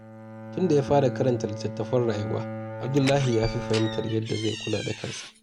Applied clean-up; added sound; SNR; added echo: none; Door + Bowed string instrument; 8 dB; none.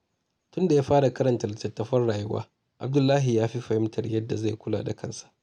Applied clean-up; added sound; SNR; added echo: none; none; none; none.